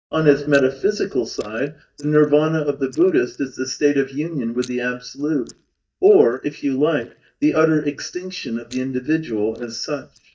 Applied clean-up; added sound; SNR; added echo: neural mask model DeepFilterNet 3.